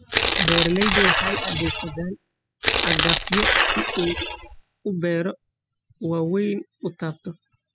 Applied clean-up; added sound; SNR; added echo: classical method spectral subtraction.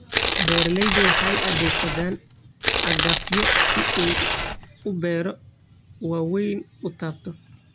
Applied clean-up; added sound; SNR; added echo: none; Tearing; -4 dB; none.